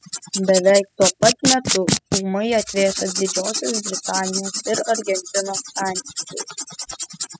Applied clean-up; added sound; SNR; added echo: classical method spectral subtraction.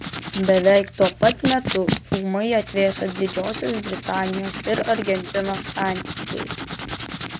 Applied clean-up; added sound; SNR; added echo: none; Writing; 1 dB; none.